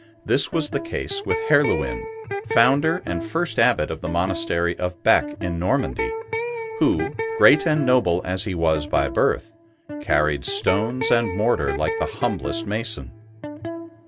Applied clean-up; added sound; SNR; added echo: none; Electric guitar; 8 dB; none.